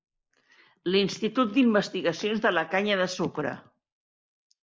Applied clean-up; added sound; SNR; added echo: neural mask model Resemble Enhance denoiser.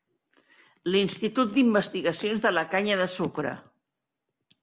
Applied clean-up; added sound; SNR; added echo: none; none; none; none.